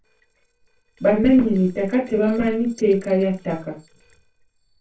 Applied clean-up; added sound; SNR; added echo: neural separator model SepFormer DNS4.